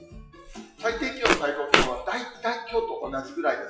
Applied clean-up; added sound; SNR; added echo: classical method WPE with log-MMSE.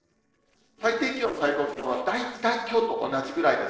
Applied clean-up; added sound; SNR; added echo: neural separator model SepFormer DNS4.